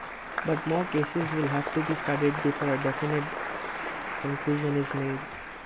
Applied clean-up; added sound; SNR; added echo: none; Applause; 4 dB; none.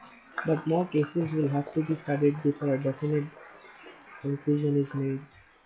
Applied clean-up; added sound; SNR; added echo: classical method log-MMSE.